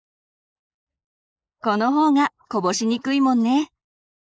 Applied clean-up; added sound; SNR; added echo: neural mask model Resemble Enhance denoiser.